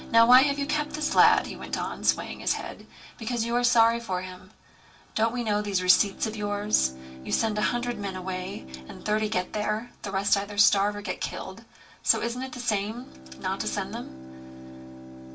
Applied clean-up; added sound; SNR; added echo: none; Bowed string instrument; 16 dB; reverberation time 0.2 s.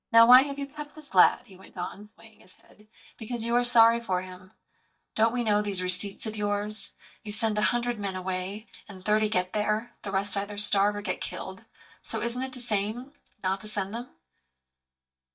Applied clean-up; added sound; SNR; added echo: neural mask model DeepFilterNet 3.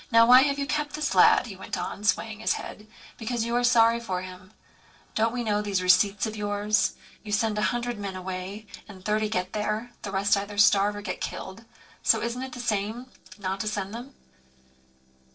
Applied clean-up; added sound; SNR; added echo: neural separator model SepFormer DNS4.